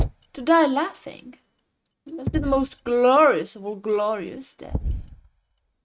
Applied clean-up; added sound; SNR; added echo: neural mask model RNNoise.